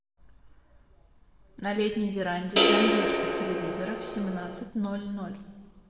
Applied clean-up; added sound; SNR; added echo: none; Crash cymbal; -5 dB; reverberation time 1.4 s.